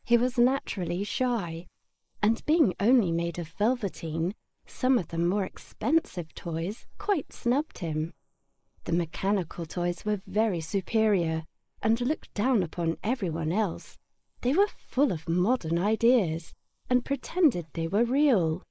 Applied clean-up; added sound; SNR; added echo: neural mask model Resemble Enhance denoiser.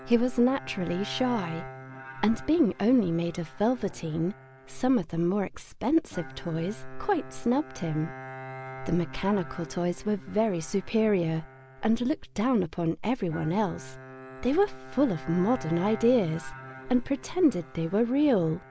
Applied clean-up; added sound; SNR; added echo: none; Bowed string instrument; 17 dB; none.